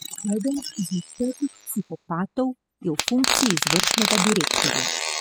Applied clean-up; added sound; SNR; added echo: classical method spectral subtraction.